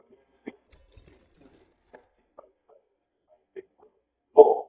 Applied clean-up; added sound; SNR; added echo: neural mask model DeepFilterNet 3.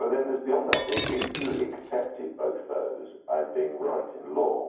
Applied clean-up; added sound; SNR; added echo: none; Shatter; 0 dB; reverberation time 0.9 s.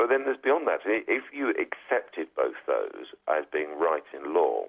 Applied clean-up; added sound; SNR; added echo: none; none; none; none.